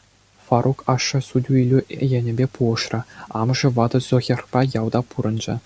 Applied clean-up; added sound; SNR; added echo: none; none; none; none.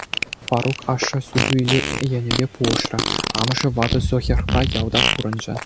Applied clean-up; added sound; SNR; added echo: none; Fart; 1 dB; none.